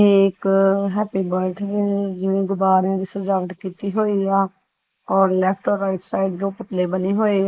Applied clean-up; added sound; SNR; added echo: neural mask model Resemble Enhance denoiser.